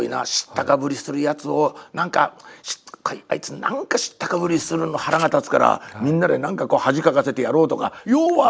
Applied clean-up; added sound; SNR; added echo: neural mask model Resemble Enhance denoiser.